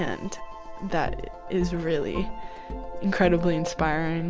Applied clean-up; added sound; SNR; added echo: none; none; none; none.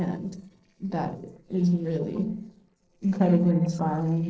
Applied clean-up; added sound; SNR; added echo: neural separator model SepFormer DNS4.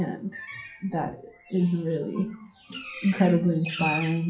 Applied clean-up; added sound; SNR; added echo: classical method WPE with log-MMSE.